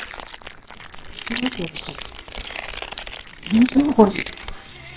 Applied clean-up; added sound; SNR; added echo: neural separator model SepFormer WHAMR!.